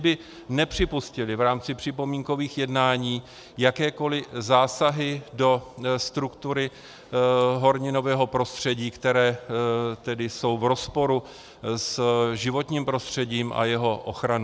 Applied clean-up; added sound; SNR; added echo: none; none; none; none.